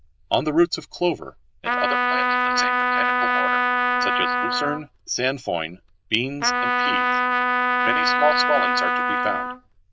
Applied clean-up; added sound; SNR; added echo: neural diffusion model UNIVERSE++.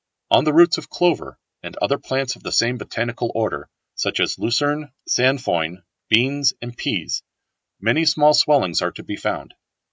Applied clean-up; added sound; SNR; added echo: none; none; none; none.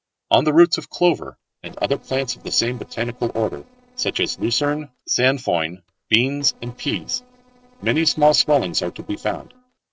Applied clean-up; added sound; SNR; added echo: neural separator model SepFormer DNS4.